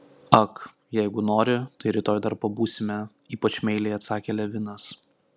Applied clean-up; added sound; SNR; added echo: none; none; none; none.